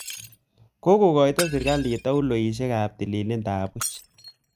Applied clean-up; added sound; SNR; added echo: neural mask model RNNoise.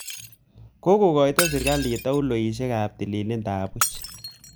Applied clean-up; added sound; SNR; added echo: none; Shatter; 8 dB; none.